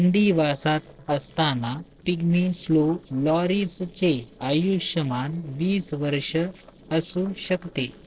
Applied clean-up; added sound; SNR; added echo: neural separator model SepFormer DNS4.